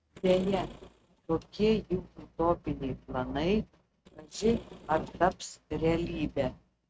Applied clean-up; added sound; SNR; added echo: neural mask model RNNoise.